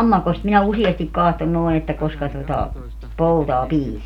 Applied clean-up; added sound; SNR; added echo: none; none; none; none.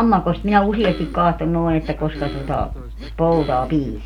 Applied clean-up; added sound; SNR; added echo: none; Cough; 17 dB; none.